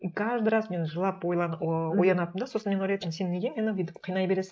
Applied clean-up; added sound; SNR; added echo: neural mask model Resemble Enhance denoiser.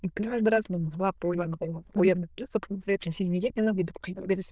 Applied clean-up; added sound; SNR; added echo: neural diffusion model UNIVERSE++.